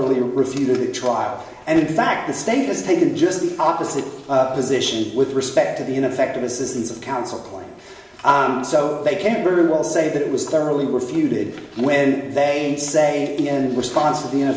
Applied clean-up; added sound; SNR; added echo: none; none; none; reverberation time 1.1 s.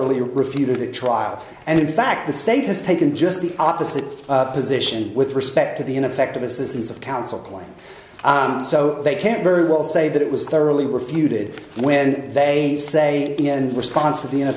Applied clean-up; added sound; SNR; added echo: none; none; none; none.